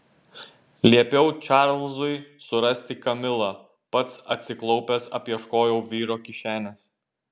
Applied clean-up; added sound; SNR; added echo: none; none; none; none.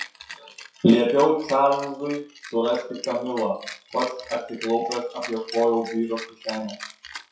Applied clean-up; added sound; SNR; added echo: classical method WPE with log-MMSE.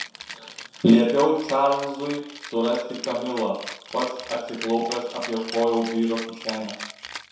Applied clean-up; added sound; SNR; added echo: none; Rattle (instrument); 14 dB; reverberation time 0.7 s.